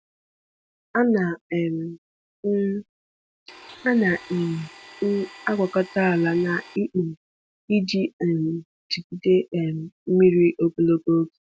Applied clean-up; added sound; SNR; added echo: none; Domestic sounds, home sounds; 20 dB; none.